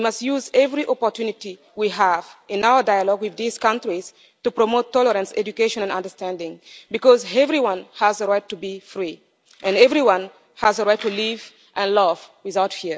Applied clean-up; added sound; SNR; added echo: none; none; none; none.